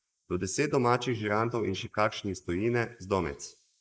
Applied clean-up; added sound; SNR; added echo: neural mask model Resemble Enhance denoiser.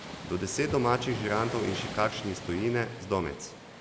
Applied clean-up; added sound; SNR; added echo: none; Waves, surf; 10 dB; none.